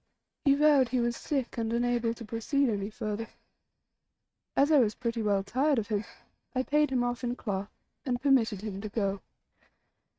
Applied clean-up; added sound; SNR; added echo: neural mask model RNNoise.